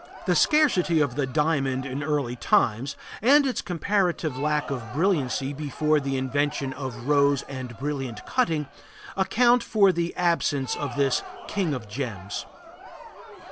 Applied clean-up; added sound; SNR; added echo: none; Crowd; 17 dB; none.